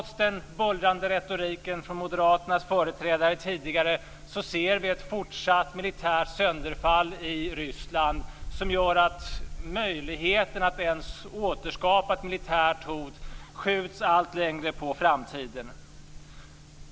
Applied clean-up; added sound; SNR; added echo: none; Gull, seagull; 13 dB; none.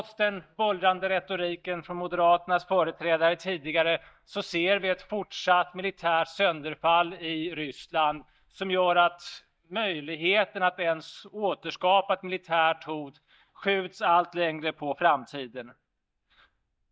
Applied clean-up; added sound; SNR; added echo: neural mask model DeepFilterNet 3.